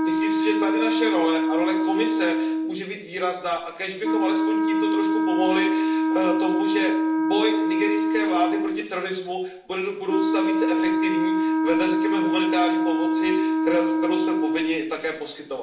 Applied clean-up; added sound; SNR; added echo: none; Wind instrument, woodwind instrument; -5 dB; reverberation time 0.6 s.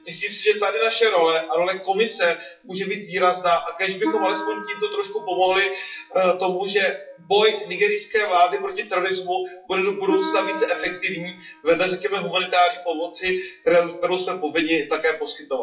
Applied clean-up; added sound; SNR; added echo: classical method WPE with log-MMSE.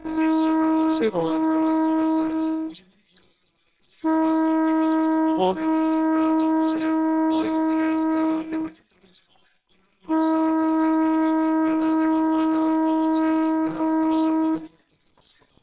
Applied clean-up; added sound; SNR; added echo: neural separator model SepFormer WHAMR!.